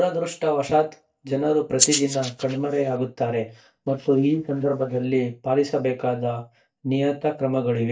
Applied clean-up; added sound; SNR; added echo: neural mask model DeepFilterNet 3.